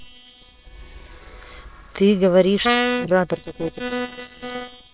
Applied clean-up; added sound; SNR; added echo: neural separator model SepFormer WHAM!.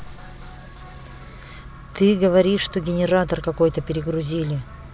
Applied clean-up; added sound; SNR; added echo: none; none; none; none.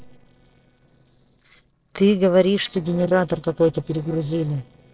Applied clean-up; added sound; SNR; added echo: neural separator model SepFormer DNS4.